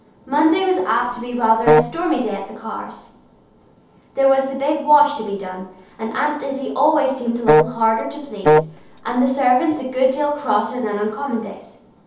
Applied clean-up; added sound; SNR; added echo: none; Wind instrument, woodwind instrument; -2 dB; reverberation time 0.8 s.